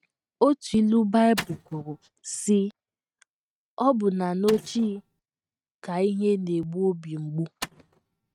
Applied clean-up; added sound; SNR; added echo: neural mask model RNNoise.